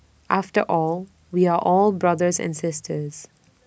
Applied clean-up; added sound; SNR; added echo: none; none; none; none.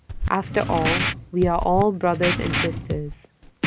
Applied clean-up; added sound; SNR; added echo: none; Drawer open or close + Scratching (performance technique); 3 dB; none.